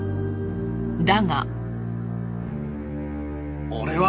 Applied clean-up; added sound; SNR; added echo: none; none; none; none.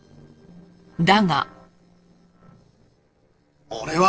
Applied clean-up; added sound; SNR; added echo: neural separator model SepFormer DNS4.